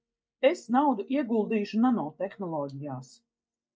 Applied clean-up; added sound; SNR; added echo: neural mask model DeepFilterNet 3.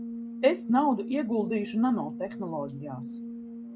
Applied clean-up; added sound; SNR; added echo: none; Brass instrument; 9 dB; none.